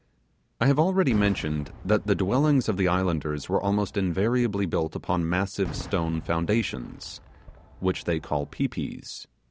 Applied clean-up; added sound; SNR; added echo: none; Fireworks; 17 dB; none.